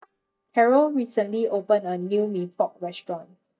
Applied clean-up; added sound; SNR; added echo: neural mask model DeepFilterNet 3.